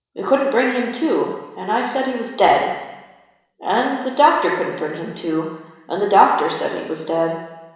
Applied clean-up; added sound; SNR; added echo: none; none; none; reverberation time 1.0 s.